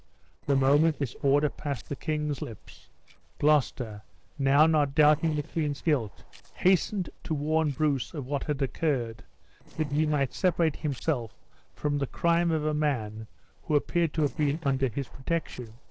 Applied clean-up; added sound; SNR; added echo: neural separator model SepFormer DNS4.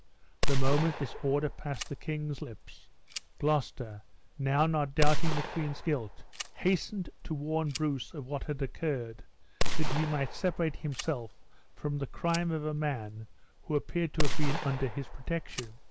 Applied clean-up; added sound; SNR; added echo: none; Gunshot, gunfire; -4 dB; none.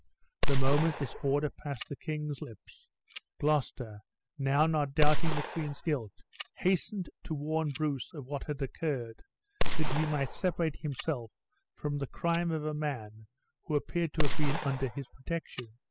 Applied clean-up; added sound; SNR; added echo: classical method spectral subtraction.